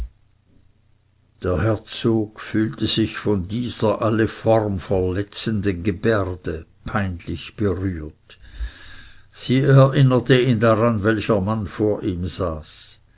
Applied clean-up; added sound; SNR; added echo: none; none; none; none.